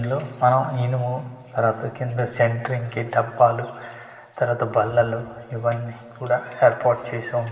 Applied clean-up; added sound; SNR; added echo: none; none; none; reverberation time 1.7 s.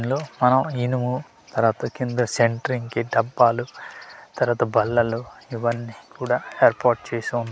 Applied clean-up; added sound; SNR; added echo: none; none; none; none.